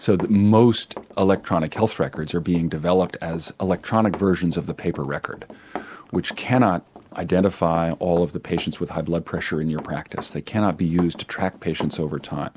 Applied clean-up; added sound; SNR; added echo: none; Run; 17 dB; none.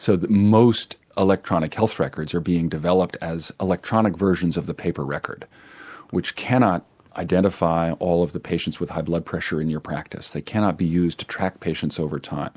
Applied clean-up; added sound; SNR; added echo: none; none; none; none.